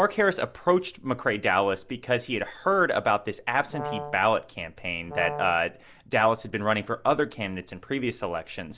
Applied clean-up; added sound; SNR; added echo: none; Brass instrument; 11 dB; none.